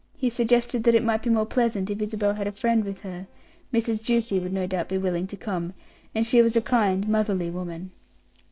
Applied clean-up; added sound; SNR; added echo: neural separator model SepFormer DNS4.